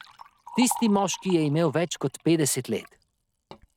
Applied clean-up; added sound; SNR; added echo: neural mask model RNNoise.